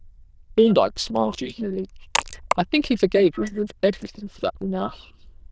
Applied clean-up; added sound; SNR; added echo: neural diffusion model UNIVERSE++.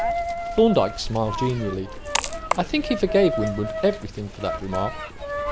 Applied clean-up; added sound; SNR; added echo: none; Coin (dropping); 4 dB; none.